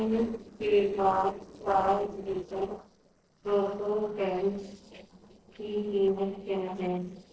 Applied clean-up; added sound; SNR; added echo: neural separator model SepFormer DNS4.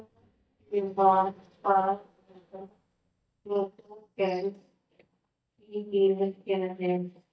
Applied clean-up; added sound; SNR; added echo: neural mask model DeepFilterNet 3.